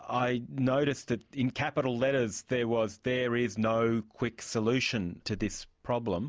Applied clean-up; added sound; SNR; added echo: none; none; none; none.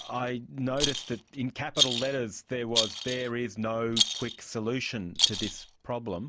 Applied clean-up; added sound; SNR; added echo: none; Rattle; 0 dB; none.